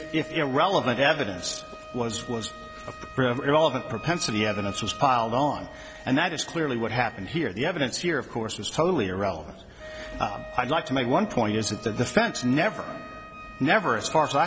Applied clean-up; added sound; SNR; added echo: none; Wind instrument, woodwind instrument; 16 dB; none.